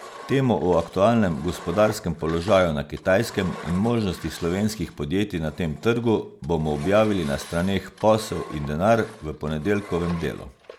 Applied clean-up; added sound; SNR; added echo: none; Engine; 19 dB; none.